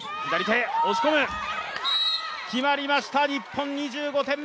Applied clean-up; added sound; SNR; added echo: none; none; none; none.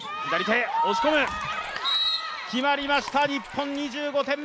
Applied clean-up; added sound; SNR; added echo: none; Chewing, mastication; 19 dB; none.